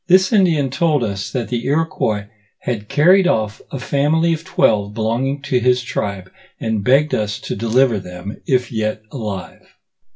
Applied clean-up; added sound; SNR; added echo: none; none; none; reverberation time 0.2 s.